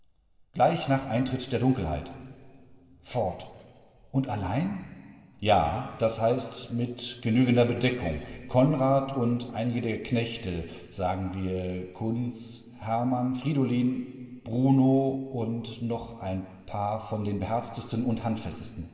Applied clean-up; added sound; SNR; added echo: none; none; none; reverberation time 2.9 s.